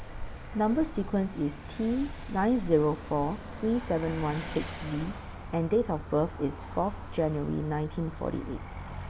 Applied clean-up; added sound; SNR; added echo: none; Vehicle; 10 dB; none.